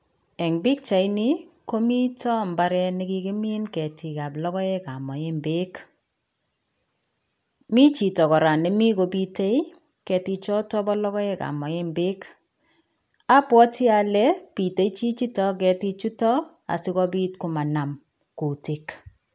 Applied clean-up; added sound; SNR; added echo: none; none; none; none.